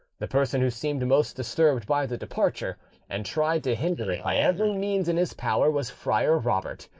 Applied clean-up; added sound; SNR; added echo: neural mask model Resemble Enhance denoiser.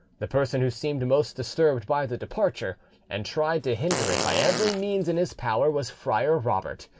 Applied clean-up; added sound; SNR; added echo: none; Fart; 4 dB; none.